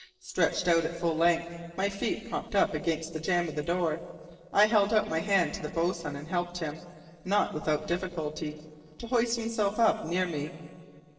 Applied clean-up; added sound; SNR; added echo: neural separator model SepFormer DNS4.